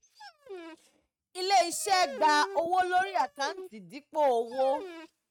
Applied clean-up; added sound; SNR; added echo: neural mask model RNNoise.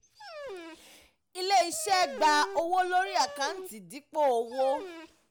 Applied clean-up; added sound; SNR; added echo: none; Dog; 14 dB; none.